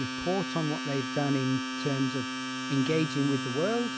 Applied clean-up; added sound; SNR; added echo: none; Domestic sounds, home sounds; 4 dB; none.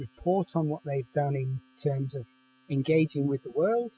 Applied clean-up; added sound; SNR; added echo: classical method spectral subtraction.